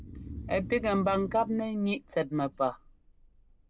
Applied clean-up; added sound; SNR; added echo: none; Breathing; 14 dB; none.